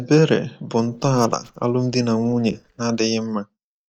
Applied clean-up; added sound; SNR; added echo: neural mask model DeepFilterNet 3.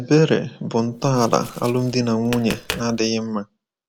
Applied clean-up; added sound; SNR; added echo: none; Tap; 15 dB; none.